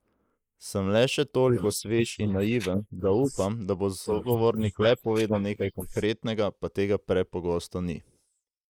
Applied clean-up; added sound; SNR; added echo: neural mask model Resemble Enhance denoiser.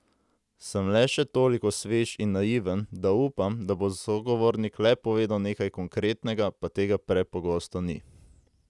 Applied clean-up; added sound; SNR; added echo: none; none; none; none.